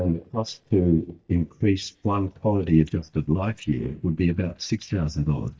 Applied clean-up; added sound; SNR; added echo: neural mask model DeepFilterNet 3.